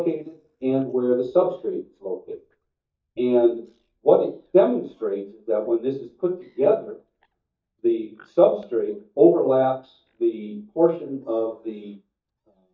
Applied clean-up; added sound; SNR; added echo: neural mask model DeepFilterNet 3.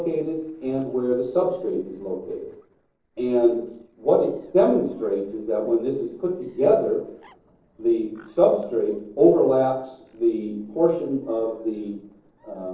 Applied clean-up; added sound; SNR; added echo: neural separator model SepFormer DNS4.